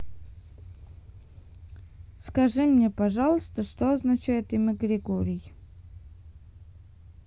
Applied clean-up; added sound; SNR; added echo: none; none; none; none.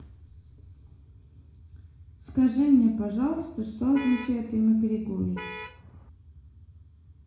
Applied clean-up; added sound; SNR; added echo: none; Vehicle horn, car horn, honking; 14 dB; reverberation time 0.7 s.